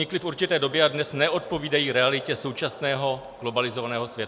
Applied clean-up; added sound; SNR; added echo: none; none; none; none.